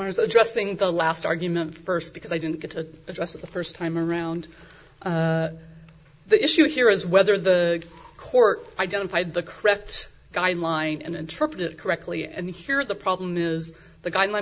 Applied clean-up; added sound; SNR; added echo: none; none; none; none.